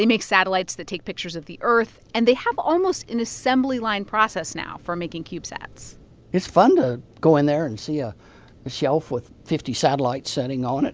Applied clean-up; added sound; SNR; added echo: none; none; none; none.